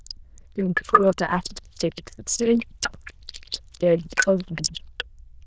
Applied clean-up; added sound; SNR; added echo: neural diffusion model UNIVERSE++.